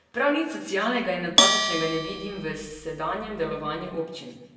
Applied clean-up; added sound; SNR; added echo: none; Bell; -1 dB; reverberation time 0.9 s.